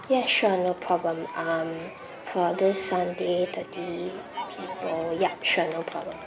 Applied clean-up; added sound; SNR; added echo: none; Crowd; 12 dB; none.